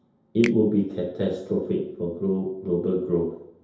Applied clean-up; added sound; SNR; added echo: none; Finger snapping; 18 dB; reverberation time 0.8 s.